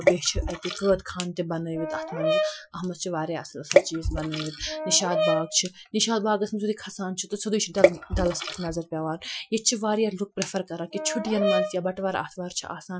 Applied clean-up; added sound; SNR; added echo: classical method Wiener filter.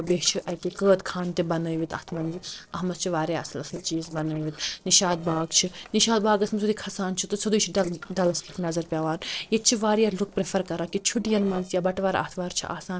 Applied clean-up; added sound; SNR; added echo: neural separator model SepFormer DNS4.